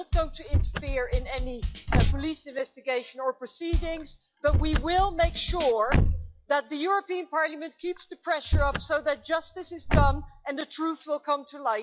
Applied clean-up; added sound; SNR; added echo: classical method log-MMSE.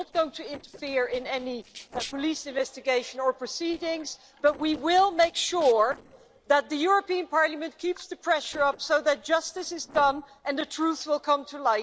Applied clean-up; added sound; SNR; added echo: neural separator model SepFormer DNS4.